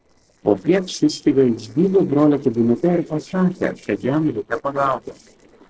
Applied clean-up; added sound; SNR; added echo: neural separator model SepFormer DNS4.